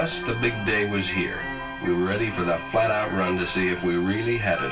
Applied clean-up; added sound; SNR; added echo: none; Bowed string instrument; 14 dB; reverberation time 0.2 s.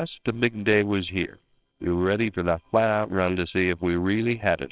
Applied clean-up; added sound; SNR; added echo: neural separator model SepFormer WHAMR!.